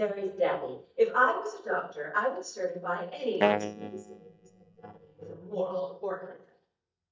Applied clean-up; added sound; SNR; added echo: neural mask model DeepFilterNet 3.